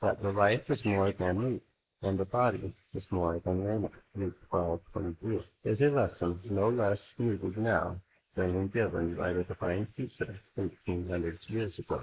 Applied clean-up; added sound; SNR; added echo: neural mask model Resemble Enhance denoiser.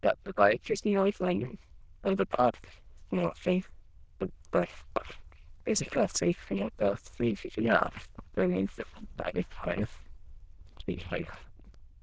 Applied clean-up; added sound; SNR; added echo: neural diffusion model UNIVERSE++.